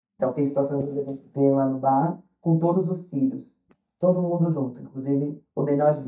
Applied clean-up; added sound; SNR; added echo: neural mask model DeepFilterNet 3.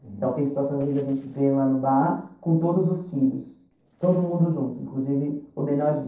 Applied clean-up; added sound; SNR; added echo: neural separator model SepFormer DNS4.